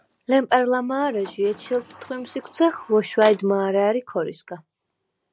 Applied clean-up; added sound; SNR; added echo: none; Sliding door; 18 dB; none.